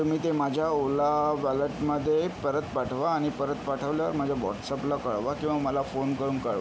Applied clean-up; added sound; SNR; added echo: none; Printer; 18 dB; none.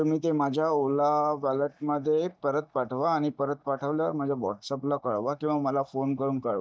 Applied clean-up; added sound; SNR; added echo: neural mask model DeepFilterNet 3.